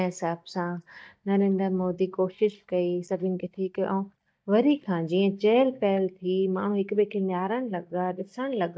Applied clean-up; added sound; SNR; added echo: neural mask model DeepFilterNet 3.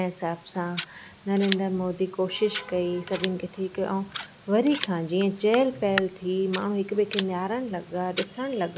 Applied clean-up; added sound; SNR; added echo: none; Scissors; 8 dB; none.